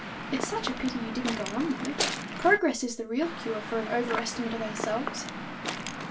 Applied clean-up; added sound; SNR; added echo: none; Waves, surf / Wind; 5 dB; reverberation time 0.2 s.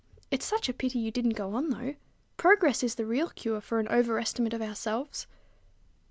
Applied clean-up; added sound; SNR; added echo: none; none; none; none.